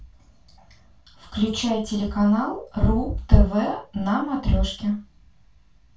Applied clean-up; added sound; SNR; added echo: none; none; none; reverberation time 0.2 s.